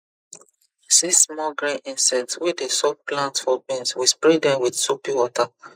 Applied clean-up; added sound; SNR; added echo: neural mask model Resemble Enhance denoiser.